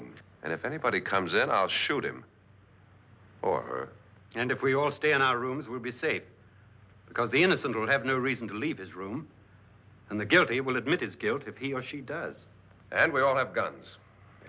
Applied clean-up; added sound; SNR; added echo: none; none; none; none.